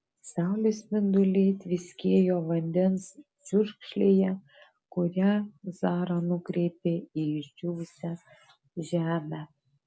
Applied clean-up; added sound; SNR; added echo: none; none; none; none.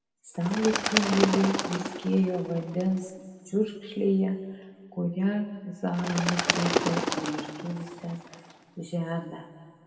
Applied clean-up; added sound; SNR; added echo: none; Bird; 3 dB; reverberation time 1.5 s.